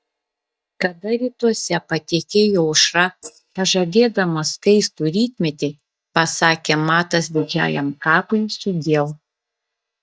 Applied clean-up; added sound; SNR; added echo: neural mask model DeepFilterNet 3.